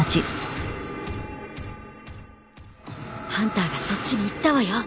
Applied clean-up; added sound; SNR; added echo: none; none; none; none.